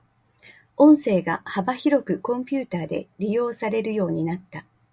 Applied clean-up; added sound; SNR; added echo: none; none; none; none.